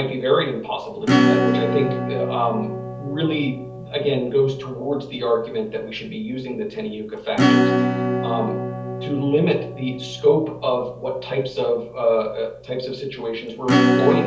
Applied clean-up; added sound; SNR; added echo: none; Acoustic guitar / Strum; 0 dB; reverberation time 0.7 s.